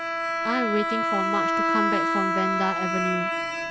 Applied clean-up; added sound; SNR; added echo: none; Bowed string instrument; -4 dB; none.